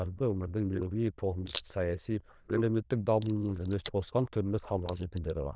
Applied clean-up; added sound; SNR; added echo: neural diffusion model UNIVERSE++.